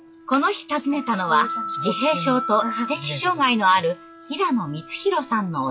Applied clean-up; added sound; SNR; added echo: classical method log-MMSE.